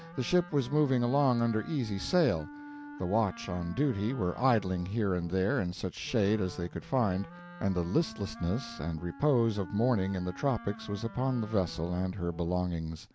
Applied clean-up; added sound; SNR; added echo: none; Wind instrument, woodwind instrument; 17 dB; none.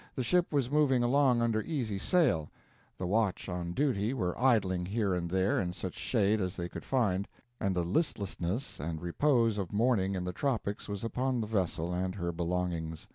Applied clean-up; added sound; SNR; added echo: none; none; none; none.